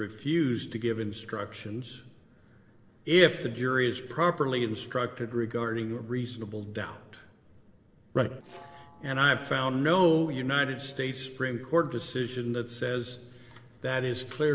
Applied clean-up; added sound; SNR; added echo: neural separator model SepFormer DNS4.